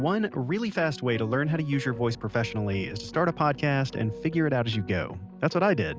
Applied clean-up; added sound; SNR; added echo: none; none; none; none.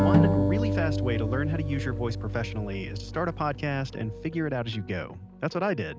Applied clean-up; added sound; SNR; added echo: none; Acoustic guitar + Snare drum; -2 dB; none.